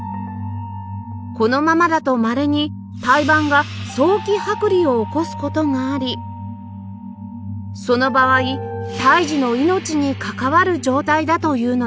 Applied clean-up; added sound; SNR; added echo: none; none; none; none.